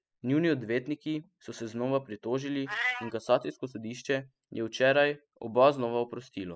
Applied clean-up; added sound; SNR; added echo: classical method spectral subtraction.